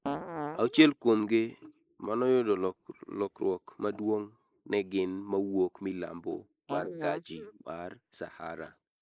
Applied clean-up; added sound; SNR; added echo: neural mask model Resemble Enhance denoiser.